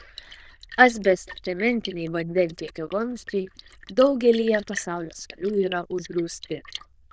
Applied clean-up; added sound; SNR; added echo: neural diffusion model UNIVERSE++.